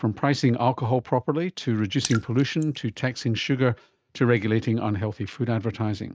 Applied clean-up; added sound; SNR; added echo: neural mask model RNNoise.